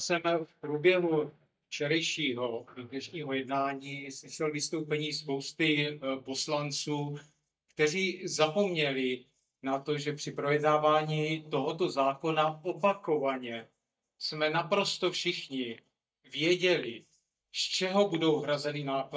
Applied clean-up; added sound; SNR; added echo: neural mask model DeepFilterNet 3.